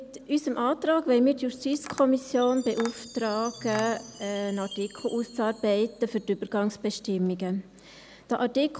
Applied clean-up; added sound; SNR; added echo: none; Tap + Chime; 19 dB; none.